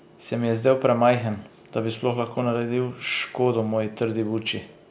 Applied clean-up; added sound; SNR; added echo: none; none; none; none.